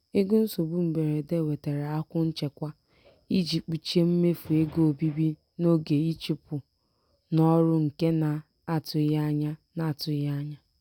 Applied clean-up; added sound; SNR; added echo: none; none; none; none.